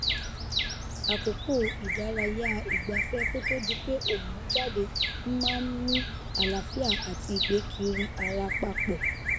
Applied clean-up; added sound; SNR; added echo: none; Bird vocalization, bird call, bird song; -1 dB; none.